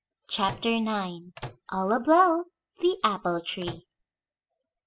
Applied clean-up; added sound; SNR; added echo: classical method spectral subtraction.